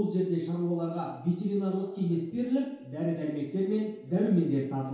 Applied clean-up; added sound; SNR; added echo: none; none; none; reverberation time 0.8 s.